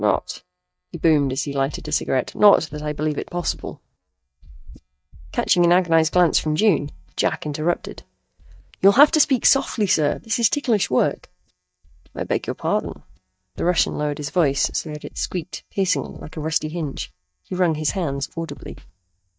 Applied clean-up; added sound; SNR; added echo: neural mask model DeepFilterNet 3.